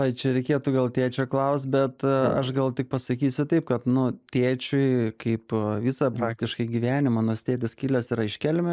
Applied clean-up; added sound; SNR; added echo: neural mask model Resemble Enhance denoiser.